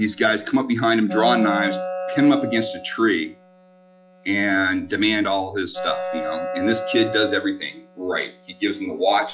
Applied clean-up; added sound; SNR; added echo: classical method log-MMSE.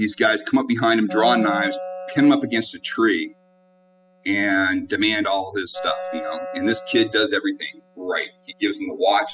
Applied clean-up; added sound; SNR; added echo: classical method spectral subtraction.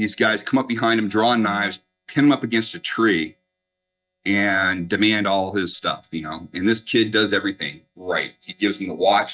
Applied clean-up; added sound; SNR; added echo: neural mask model DeepFilterNet 3.